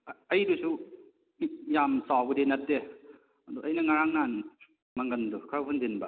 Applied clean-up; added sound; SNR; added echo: none; none; none; none.